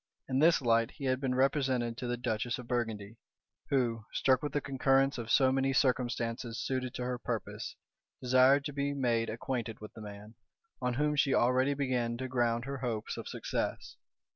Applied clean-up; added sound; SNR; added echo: none; none; none; none.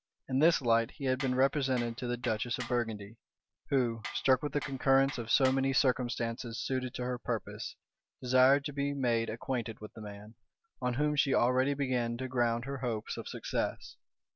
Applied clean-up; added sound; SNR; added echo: none; Tools; 15 dB; none.